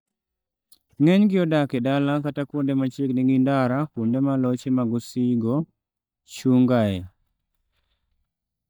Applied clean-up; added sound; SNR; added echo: neural mask model DeepFilterNet 3.